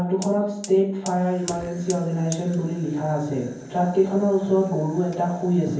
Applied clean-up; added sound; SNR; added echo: none; Fire; 20 dB; reverberation time 0.9 s.